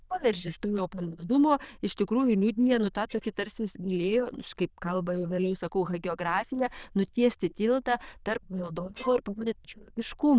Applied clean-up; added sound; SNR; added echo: neural diffusion model UNIVERSE++.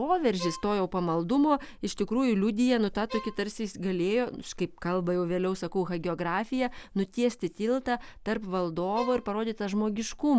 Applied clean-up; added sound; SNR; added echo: none; Bowed string instrument; 14 dB; none.